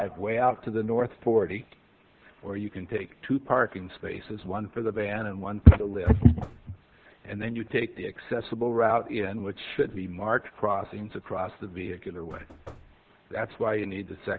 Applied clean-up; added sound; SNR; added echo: none; Knock / Wood; 20 dB; none.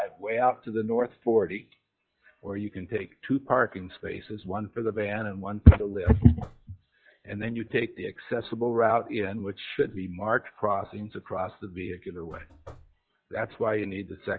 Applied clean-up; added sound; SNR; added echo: classical method log-MMSE.